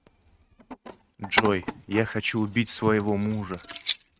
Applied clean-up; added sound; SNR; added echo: neural mask model RNNoise.